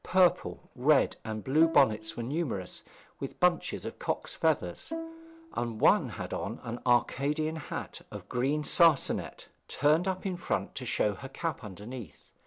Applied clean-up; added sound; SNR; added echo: none; Bowed string instrument; 13 dB; none.